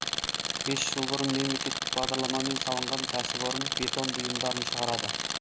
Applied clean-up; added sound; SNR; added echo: none; Tools; -2 dB; none.